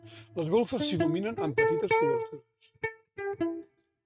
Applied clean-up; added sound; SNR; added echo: neural mask model RNNoise.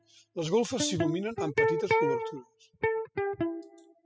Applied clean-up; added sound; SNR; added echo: classical method spectral subtraction.